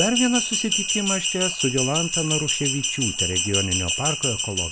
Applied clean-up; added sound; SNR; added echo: none; Bell; -1 dB; none.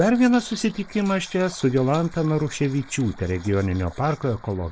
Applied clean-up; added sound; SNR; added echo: neural mask model Resemble Enhance denoiser.